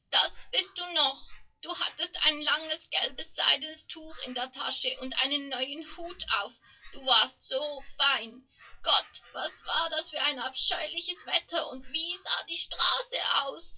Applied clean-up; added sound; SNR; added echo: classical method WPE with log-MMSE.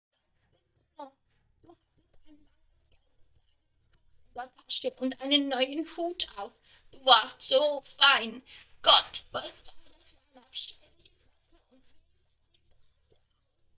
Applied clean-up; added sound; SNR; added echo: neural mask model DeepFilterNet 3.